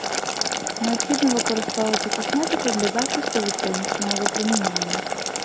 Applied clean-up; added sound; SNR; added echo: none; Boiling; -1 dB; none.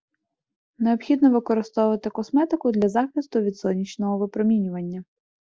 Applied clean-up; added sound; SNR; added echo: none; none; none; none.